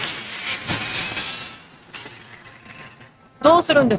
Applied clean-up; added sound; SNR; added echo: neural mask model RNNoise.